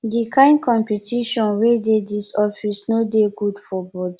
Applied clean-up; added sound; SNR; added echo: none; none; none; none.